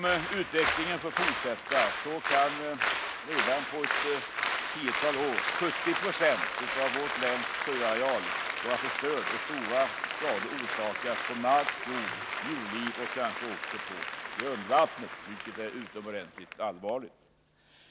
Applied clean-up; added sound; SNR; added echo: none; Applause; 1 dB; none.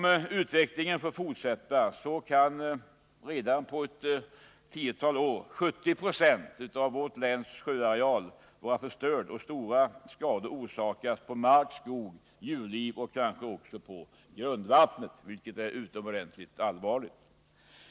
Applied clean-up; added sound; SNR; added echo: none; none; none; none.